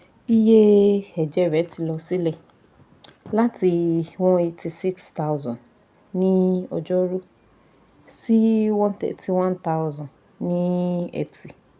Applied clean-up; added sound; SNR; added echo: none; none; none; none.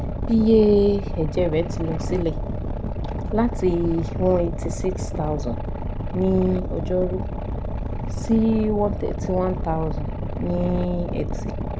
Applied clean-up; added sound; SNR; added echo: none; Boat, Water vehicle; 3 dB; none.